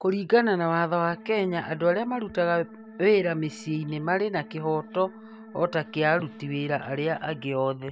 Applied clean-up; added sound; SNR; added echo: none; Organ; 19 dB; none.